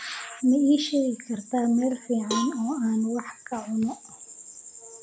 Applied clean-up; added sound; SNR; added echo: none; Cowbell; 12 dB; none.